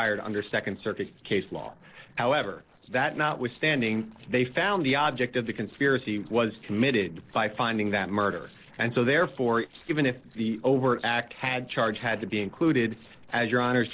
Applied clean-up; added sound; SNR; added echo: neural separator model SepFormer DNS4.